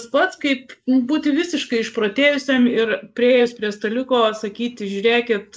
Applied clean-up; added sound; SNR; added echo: neural mask model Resemble Enhance denoiser.